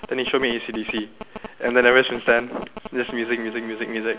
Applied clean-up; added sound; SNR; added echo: none; Telephone; 16 dB; none.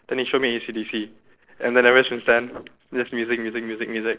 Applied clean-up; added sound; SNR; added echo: neural separator model SepFormer DNS4.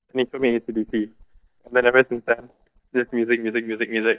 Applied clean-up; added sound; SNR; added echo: neural mask model DeepFilterNet 3.